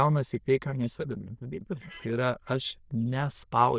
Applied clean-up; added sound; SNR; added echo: neural diffusion model UNIVERSE++.